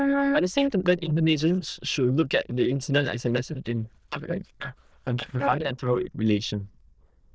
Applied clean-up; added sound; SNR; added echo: neural diffusion model UNIVERSE++.